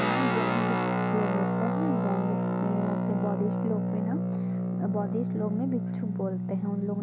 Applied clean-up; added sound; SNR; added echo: none; Guitar; -5 dB; none.